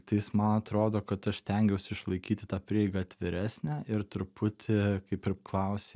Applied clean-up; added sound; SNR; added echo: none; none; none; none.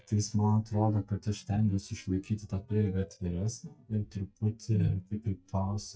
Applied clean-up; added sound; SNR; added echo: neural mask model DeepFilterNet 3.